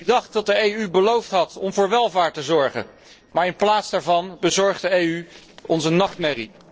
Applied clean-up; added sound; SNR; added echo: neural separator model SepFormer DNS4.